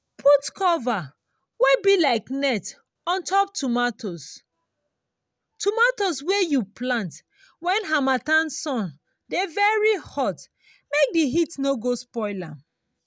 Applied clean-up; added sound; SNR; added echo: none; none; none; none.